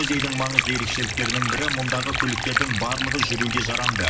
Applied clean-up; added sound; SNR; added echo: none; Stream; 0 dB; reverberation time 0.8 s.